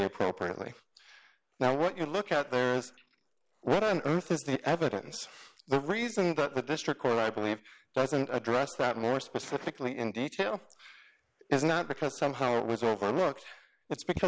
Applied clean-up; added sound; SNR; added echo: neural mask model Resemble Enhance denoiser.